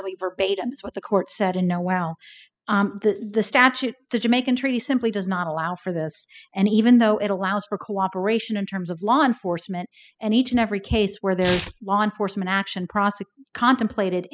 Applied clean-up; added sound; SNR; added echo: classical method spectral subtraction.